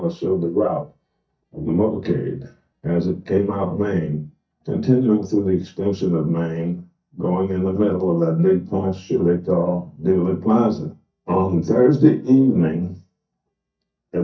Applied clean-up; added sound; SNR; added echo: neural mask model DeepFilterNet 3.